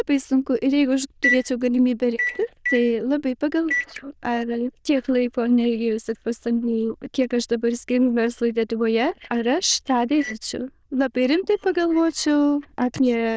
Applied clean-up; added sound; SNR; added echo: neural diffusion model UNIVERSE++.